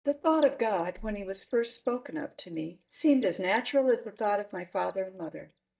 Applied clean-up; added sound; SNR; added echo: neural mask model DeepFilterNet 3.